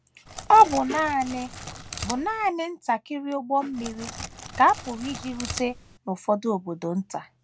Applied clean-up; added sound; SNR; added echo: none; Crackle; 7 dB; none.